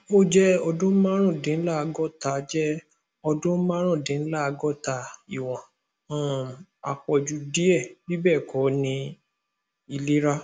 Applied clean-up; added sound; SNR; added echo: none; none; none; none.